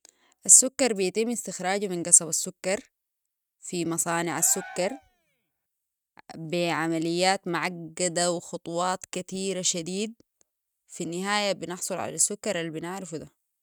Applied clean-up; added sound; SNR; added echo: neural mask model RNNoise.